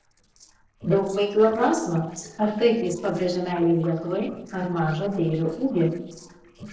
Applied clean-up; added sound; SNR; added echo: neural separator model SepFormer DNS4.